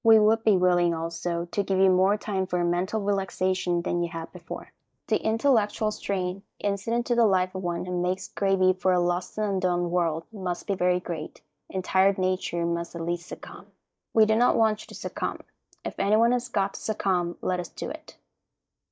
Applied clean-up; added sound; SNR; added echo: neural mask model DeepFilterNet 3.